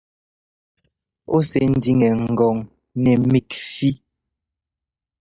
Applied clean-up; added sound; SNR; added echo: neural mask model DeepFilterNet 3.